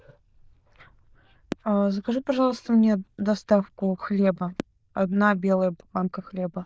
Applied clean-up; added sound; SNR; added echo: neural diffusion model UNIVERSE++.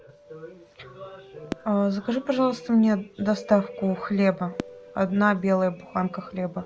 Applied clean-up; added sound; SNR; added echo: none; Fireworks; 18 dB; none.